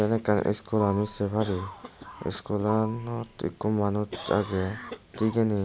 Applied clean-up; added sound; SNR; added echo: none; Marimba, xylophone + Cough; 15 dB; none.